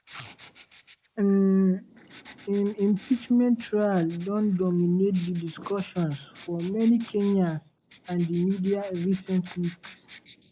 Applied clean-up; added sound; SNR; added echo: neural mask model Resemble Enhance denoiser.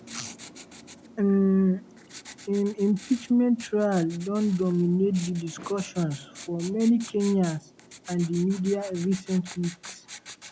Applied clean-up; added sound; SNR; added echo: none; Writing; 19 dB; none.